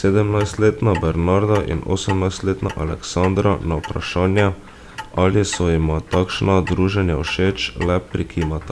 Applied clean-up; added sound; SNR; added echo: none; Clock; 17 dB; none.